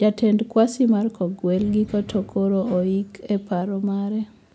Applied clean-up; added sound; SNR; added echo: none; none; none; none.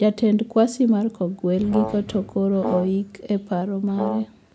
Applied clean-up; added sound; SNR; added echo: none; Brass instrument; 9 dB; none.